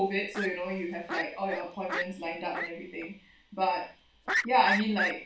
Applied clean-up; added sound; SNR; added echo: none; Fowl; 5 dB; reverberation time 0.3 s.